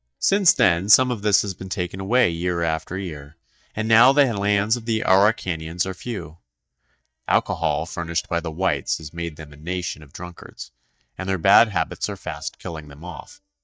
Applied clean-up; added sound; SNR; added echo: neural mask model DeepFilterNet 3.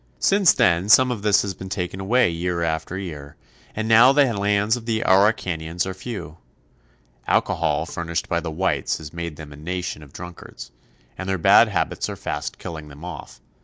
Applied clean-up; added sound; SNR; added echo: none; none; none; none.